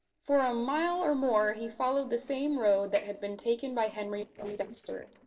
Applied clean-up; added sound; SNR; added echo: neural separator model SepFormer DNS4.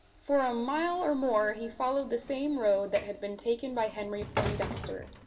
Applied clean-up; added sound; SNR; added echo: none; Sliding door / Train; 11 dB; reverberation time 2.8 s.